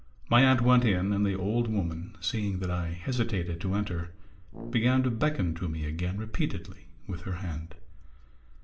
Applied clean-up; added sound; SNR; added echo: none; Brass instrument; 16 dB; reverberation time 0.4 s.